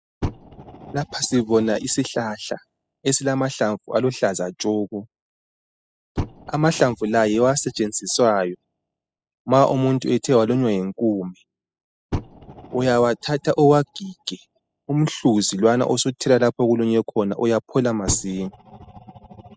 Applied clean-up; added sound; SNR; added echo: classical method spectral subtraction.